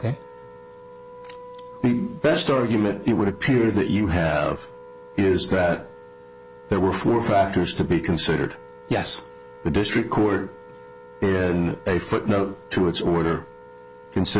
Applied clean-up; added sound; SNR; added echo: none; Wind instrument, woodwind instrument; 20 dB; none.